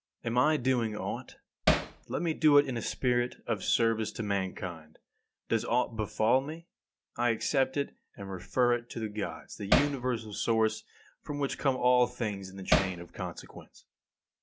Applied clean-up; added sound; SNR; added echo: none; Hammer; -2 dB; none.